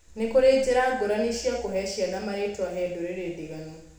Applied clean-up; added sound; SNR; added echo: none; none; none; reverberation time 0.8 s.